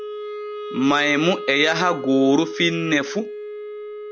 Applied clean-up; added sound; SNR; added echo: none; Wind instrument, woodwind instrument; 10 dB; none.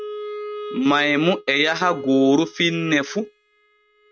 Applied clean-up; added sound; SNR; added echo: neural mask model RNNoise.